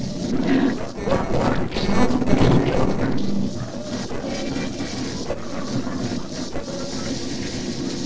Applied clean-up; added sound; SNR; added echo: neural separator model SepFormer DNS4.